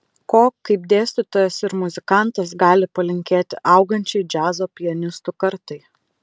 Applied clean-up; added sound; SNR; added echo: none; none; none; none.